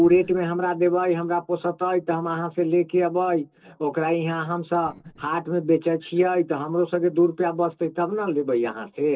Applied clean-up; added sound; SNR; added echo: neural separator model SepFormer DNS4.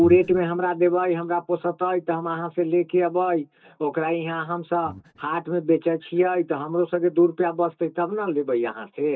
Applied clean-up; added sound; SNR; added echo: neural mask model DeepFilterNet 3.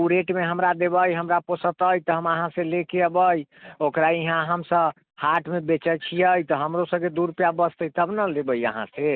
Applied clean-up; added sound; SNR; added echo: none; none; none; none.